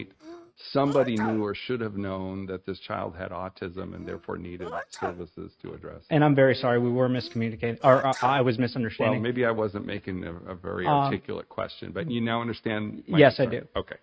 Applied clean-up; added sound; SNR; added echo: neural mask model RNNoise.